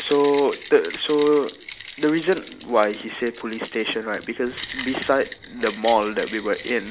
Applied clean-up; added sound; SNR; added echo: none; Keys jangling; 15 dB; none.